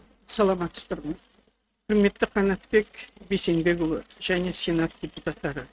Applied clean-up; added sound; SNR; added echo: neural mask model RNNoise.